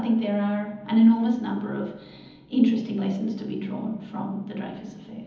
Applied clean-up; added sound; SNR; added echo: none; none; none; reverberation time 1.3 s.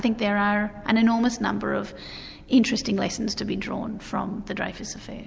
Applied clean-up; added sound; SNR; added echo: none; none; none; none.